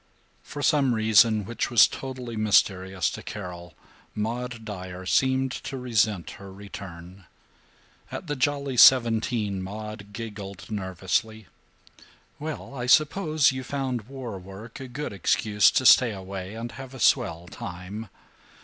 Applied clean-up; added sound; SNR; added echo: none; none; none; none.